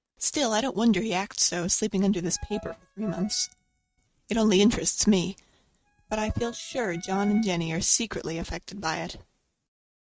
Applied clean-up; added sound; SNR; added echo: neural mask model RNNoise.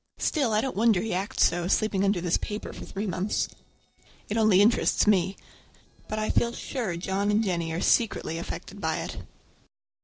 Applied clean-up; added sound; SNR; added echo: neural separator model SepFormer DNS4.